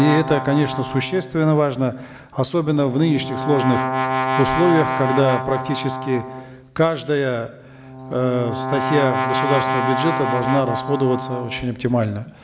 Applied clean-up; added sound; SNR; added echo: none; Brass instrument; 4 dB; none.